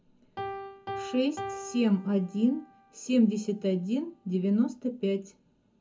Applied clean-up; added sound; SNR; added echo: none; Piano; 14 dB; reverberation time 0.4 s.